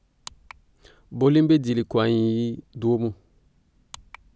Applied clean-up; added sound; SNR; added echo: none; none; none; none.